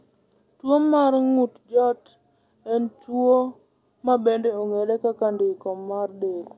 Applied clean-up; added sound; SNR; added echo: none; none; none; none.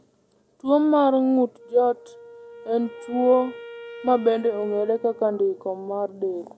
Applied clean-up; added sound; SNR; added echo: none; Wind instrument, woodwind instrument; 19 dB; none.